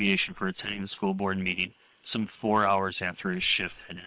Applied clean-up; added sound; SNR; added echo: neural separator model SepFormer WHAM!.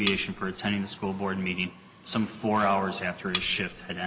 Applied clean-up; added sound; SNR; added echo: none; Cutlery, silverware; 7 dB; none.